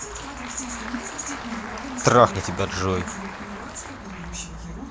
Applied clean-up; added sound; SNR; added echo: none; Applause; 11 dB; none.